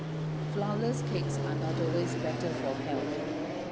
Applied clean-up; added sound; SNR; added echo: none; Fixed-wing aircraft, airplane; -4 dB; none.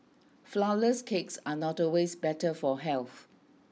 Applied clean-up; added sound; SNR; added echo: none; none; none; none.